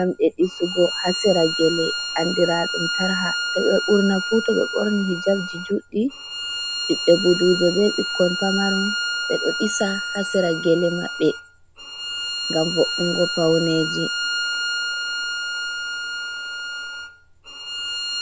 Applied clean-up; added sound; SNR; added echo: none; Bowed string instrument; 4 dB; none.